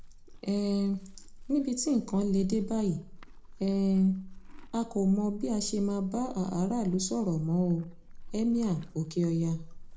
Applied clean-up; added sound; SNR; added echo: none; Livestock, farm animals, working animals; 14 dB; reverberation time 0.3 s.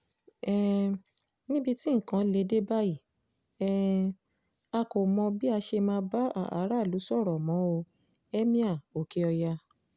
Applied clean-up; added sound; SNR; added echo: none; none; none; none.